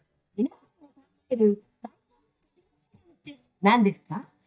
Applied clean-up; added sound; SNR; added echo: neural mask model DeepFilterNet 3.